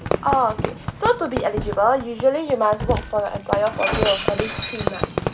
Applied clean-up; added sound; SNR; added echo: none; Shatter + Fireworks; 4 dB; none.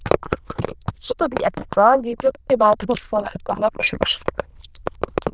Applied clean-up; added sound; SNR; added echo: neural diffusion model UNIVERSE++.